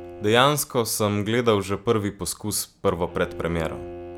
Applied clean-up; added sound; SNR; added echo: none; Bowed string instrument; 17 dB; none.